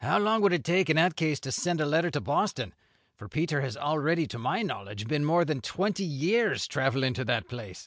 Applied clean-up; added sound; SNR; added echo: none; none; none; none.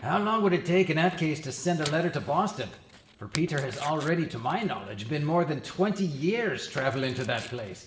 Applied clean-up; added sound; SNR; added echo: none; Tearing; 18 dB; reverberation time 1.1 s.